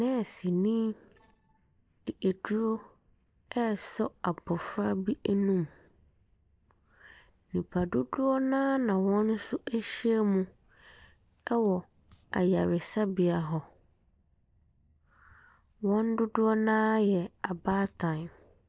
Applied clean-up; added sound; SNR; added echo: neural separator model SepFormer DNS4.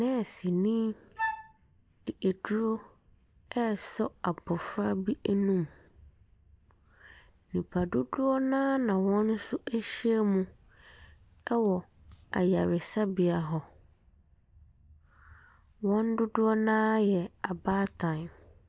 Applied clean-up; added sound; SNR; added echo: none; Wind instrument, woodwind instrument; 6 dB; none.